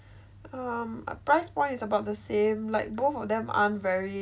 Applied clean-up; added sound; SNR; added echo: none; none; none; none.